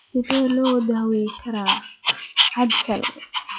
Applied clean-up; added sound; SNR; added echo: classical method log-MMSE.